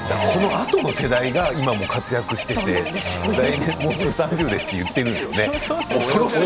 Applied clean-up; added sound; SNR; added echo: none; Bird; 7 dB; none.